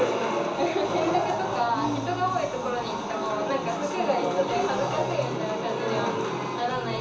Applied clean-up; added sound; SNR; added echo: none; none; none; reverberation time 0.7 s.